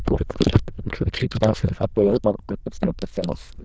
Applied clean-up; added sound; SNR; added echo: neural diffusion model UNIVERSE++.